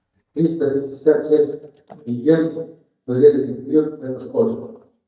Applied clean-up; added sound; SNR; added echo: neural mask model DeepFilterNet 3.